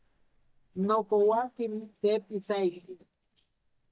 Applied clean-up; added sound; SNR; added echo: neural mask model DeepFilterNet 3.